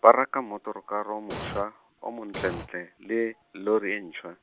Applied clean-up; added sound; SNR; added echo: none; Explosion; 8 dB; none.